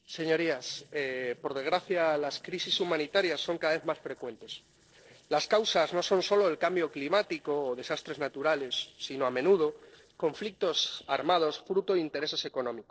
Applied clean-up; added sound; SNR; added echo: neural separator model SepFormer DNS4.